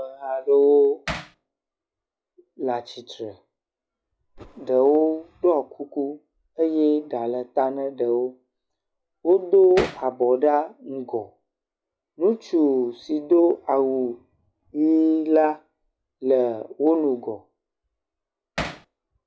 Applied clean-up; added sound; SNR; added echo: classical method log-MMSE.